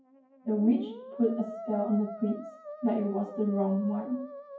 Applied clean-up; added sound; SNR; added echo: classical method WPE with log-MMSE.